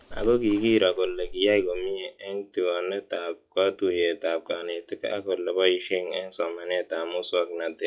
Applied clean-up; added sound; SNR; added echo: classical method log-MMSE.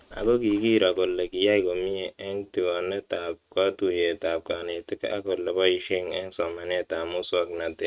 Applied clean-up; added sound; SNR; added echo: neural mask model RNNoise.